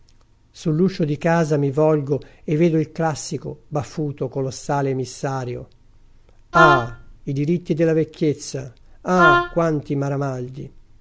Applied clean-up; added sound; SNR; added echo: none; Wind instrument, woodwind instrument; -3 dB; none.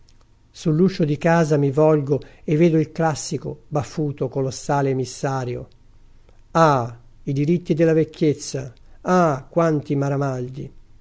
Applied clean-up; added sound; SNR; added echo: none; none; none; none.